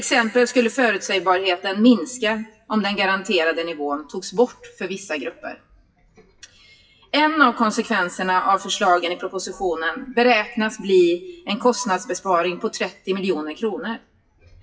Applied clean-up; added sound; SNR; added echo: classical method WPE with log-MMSE.